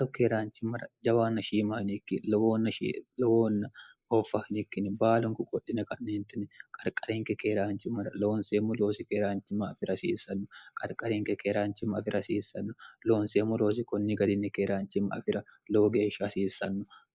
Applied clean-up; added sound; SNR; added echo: neural mask model Resemble Enhance denoiser.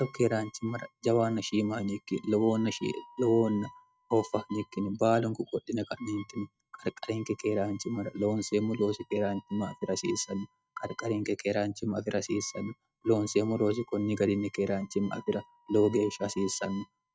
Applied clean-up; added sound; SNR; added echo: neural mask model RNNoise.